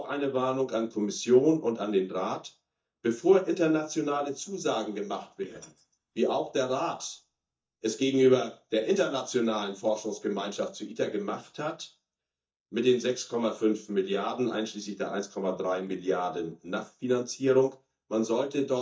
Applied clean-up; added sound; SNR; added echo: neural mask model DeepFilterNet 3.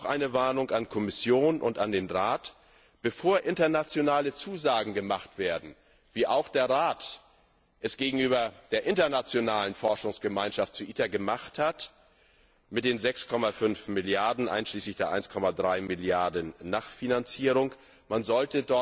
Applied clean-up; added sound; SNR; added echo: none; none; none; none.